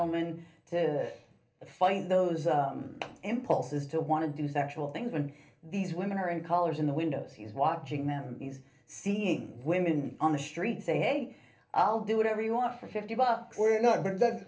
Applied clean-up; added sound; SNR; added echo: none; none; none; reverberation time 0.3 s.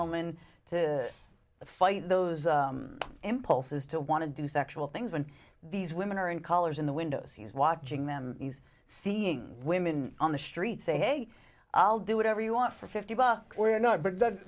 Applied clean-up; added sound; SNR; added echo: none; none; none; none.